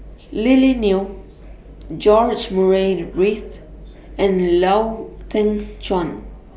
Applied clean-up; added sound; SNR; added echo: none; none; none; none.